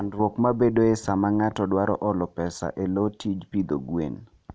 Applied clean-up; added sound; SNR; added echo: none; none; none; none.